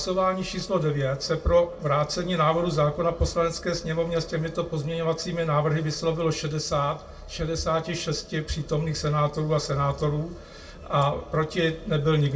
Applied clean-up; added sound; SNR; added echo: none; none; none; reverberation time 0.2 s.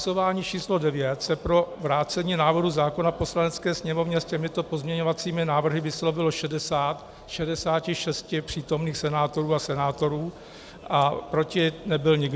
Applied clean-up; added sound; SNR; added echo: none; none; none; none.